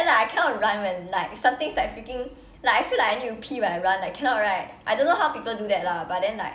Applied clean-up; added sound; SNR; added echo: none; none; none; none.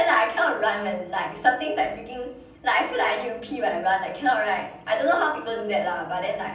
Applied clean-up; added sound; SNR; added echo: none; none; none; reverberation time 0.6 s.